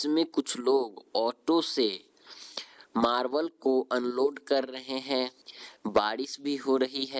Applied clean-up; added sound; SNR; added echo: none; none; none; none.